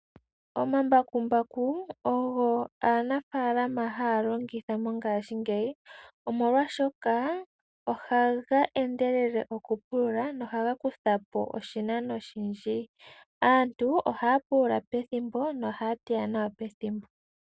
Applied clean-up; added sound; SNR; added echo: none; none; none; none.